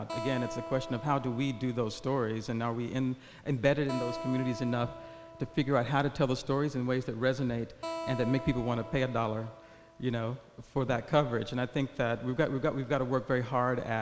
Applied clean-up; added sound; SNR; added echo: none; Acoustic guitar; 13 dB; none.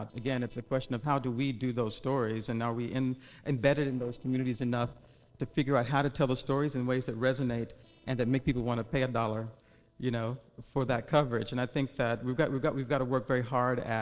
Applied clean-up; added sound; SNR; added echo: neural separator model SepFormer DNS4.